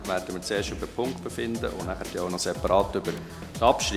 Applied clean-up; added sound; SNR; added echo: none; Drum kit; 10 dB; none.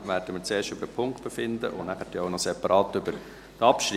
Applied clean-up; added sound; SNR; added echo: none; none; none; none.